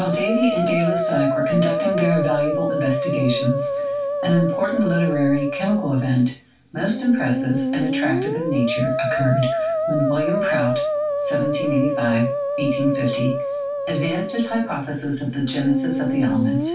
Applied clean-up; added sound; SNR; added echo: none; Musical instrument; 1 dB; reverberation time 0.2 s.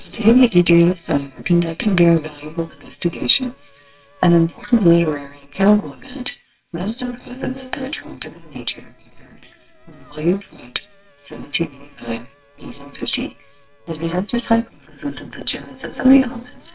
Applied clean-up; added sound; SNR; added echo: neural separator model SepFormer WHAMR!.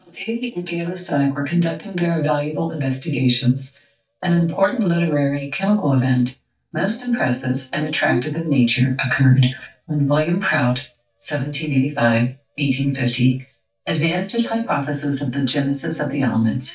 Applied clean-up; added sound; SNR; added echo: neural mask model DeepFilterNet 3.